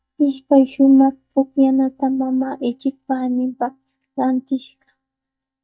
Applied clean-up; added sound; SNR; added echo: neural mask model DeepFilterNet 3.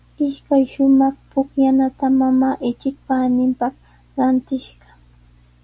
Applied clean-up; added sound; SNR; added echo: none; none; none; none.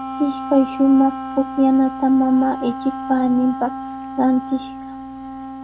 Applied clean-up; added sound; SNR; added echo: none; Wind instrument, woodwind instrument; 10 dB; none.